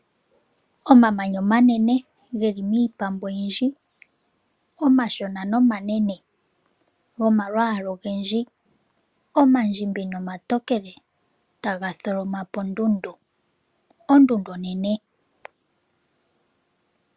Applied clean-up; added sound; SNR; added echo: none; none; none; none.